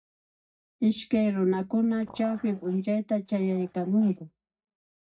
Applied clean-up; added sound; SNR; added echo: neural mask model DeepFilterNet 3.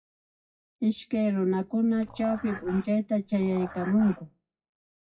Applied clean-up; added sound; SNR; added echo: classical method WPE with log-MMSE.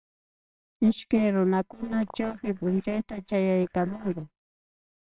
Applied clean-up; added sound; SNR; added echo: neural separator model SepFormer WHAMR!.